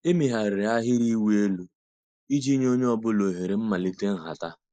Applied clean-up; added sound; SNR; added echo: neural mask model Resemble Enhance denoiser.